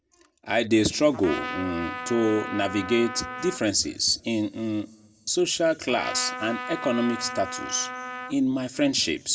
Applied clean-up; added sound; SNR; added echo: none; Trumpet; 9 dB; reverberation time 1.7 s.